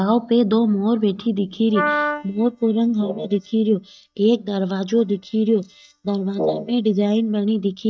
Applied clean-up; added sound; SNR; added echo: neural mask model DeepFilterNet 3.